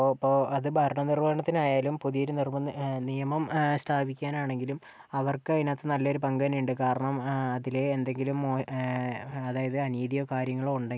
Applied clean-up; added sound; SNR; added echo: none; none; none; none.